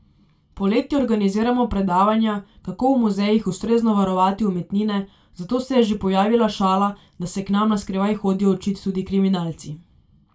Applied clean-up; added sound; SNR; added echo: none; none; none; reverberation time 0.2 s.